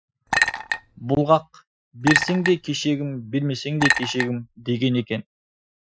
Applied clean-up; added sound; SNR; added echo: classical method Wiener filter.